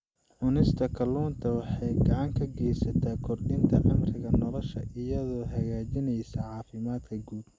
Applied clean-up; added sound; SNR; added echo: none; none; none; none.